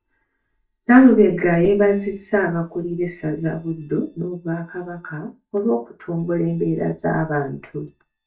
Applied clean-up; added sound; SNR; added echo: neural mask model DeepFilterNet 3.